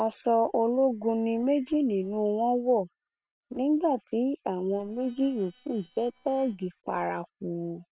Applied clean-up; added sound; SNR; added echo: neural separator model SepFormer WHAM!.